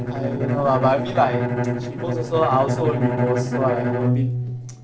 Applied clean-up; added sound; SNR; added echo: neural separator model SepFormer DNS4.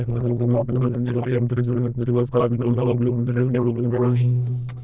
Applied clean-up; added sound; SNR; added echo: neural diffusion model UNIVERSE++.